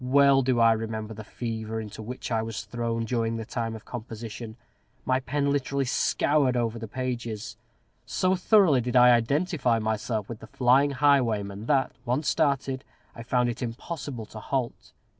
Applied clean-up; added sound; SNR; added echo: none; none; none; none.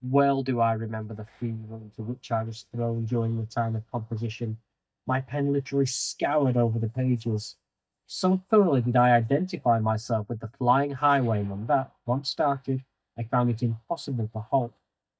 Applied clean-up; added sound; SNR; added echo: neural mask model DeepFilterNet 3.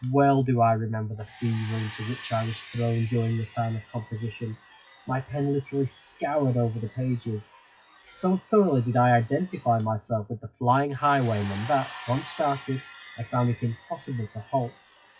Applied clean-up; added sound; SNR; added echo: classical method WPE with log-MMSE.